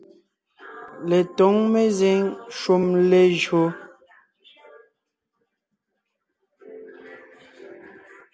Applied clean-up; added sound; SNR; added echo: none; none; none; none.